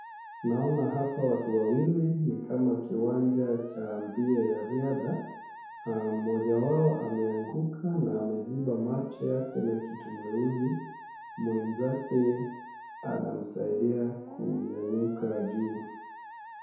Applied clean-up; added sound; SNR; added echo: none; Musical instrument; 16 dB; reverberation time 0.9 s.